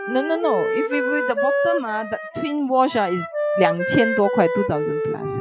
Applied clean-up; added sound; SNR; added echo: classical method Wiener filter.